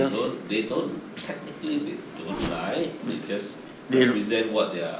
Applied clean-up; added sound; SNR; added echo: none; Race car, auto racing / Accelerating, revving, vroom; 16 dB; none.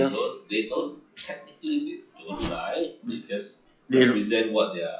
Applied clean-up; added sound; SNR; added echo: classical method log-MMSE.